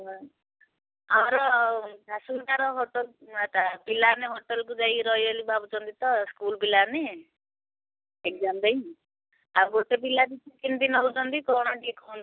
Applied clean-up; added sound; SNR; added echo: none; none; none; none.